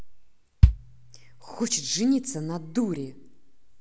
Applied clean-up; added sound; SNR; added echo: none; Bass drum; -4 dB; none.